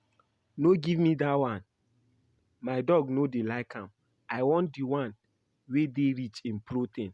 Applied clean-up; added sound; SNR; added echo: none; none; none; none.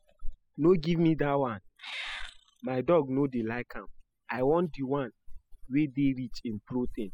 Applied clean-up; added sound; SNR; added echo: classical method spectral subtraction.